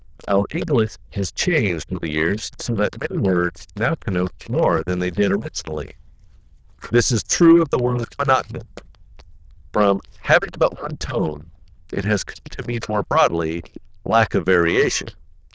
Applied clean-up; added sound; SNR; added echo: neural diffusion model UNIVERSE++.